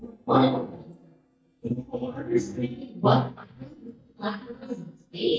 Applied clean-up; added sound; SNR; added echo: neural mask model DeepFilterNet 3.